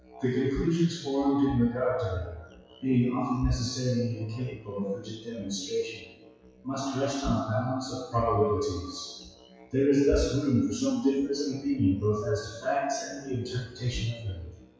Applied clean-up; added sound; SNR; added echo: classical method WPE with log-MMSE.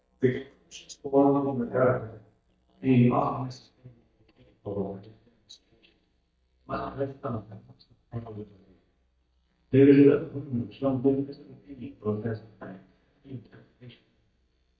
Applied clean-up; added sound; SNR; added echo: neural mask model DeepFilterNet 3.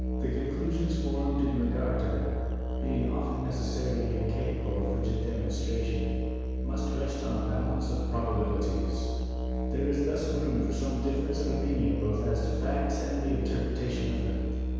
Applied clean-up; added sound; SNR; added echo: none; Musical instrument; -2 dB; reverberation time 1.9 s.